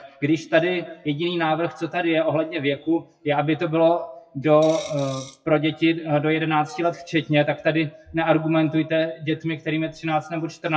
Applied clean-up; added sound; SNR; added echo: classical method WPE with log-MMSE.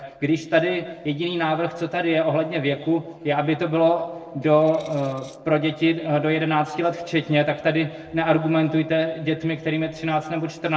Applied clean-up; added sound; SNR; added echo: neural separator model SepFormer DNS4.